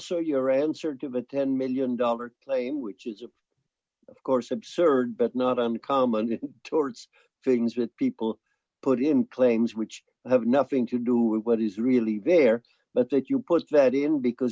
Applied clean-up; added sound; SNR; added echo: none; none; none; none.